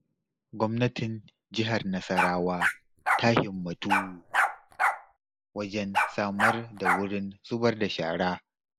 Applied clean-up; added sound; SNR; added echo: neural mask model Resemble Enhance denoiser.